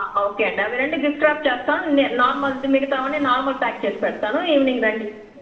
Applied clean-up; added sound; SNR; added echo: neural separator model SepFormer DNS4.